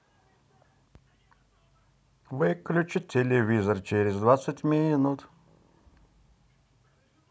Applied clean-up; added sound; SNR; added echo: none; none; none; none.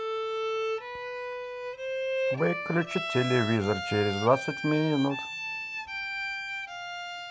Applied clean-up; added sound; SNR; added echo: none; Bowed string instrument; 3 dB; none.